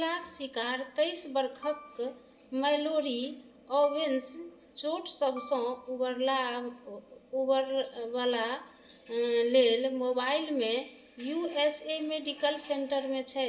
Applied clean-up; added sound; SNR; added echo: none; Piano; 20 dB; reverberation time 0.2 s.